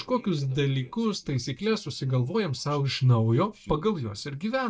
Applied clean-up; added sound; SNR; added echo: neural mask model DeepFilterNet 3.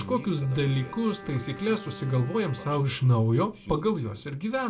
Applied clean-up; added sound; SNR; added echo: none; Bowed string instrument; 19 dB; reverberation time 0.2 s.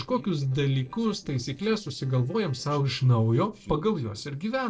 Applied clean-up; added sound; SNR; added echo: neural separator model SepFormer DNS4.